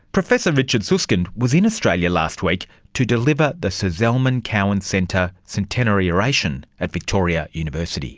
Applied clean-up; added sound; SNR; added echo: none; none; none; none.